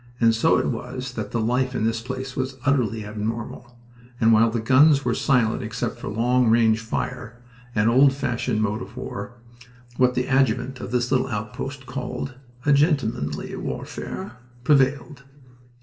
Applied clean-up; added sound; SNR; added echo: none; none; none; reverberation time 0.8 s.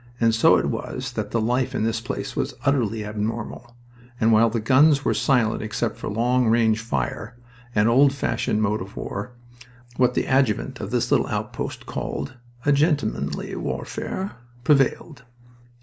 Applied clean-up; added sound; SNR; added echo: none; none; none; none.